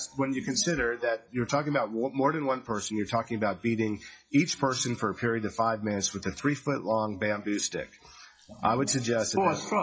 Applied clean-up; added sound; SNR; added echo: classical method WPE with log-MMSE.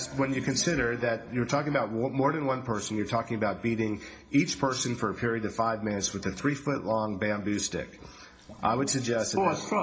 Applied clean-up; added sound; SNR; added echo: none; Sink (filling or washing) / Water; 17 dB; reverberation time 0.4 s.